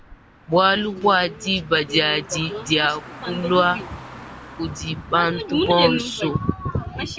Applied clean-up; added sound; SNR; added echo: none; Car; 20 dB; none.